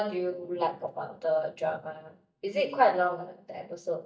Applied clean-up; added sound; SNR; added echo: neural mask model DeepFilterNet 3.